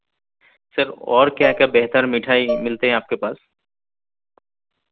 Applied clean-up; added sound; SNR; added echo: none; Dishes, pots, and pans; 7 dB; none.